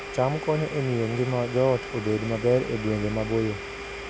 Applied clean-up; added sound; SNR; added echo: none; Domestic sounds, home sounds; 10 dB; none.